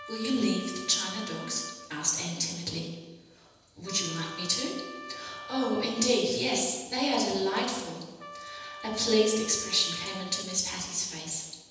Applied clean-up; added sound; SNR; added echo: none; Trumpet; 15 dB; reverberation time 1.1 s.